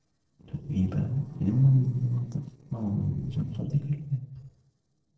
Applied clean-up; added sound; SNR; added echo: neural separator model SepFormer DNS4.